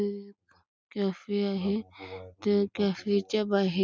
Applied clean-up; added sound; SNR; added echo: none; none; none; none.